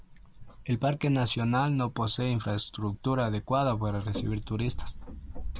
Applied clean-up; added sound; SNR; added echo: none; none; none; none.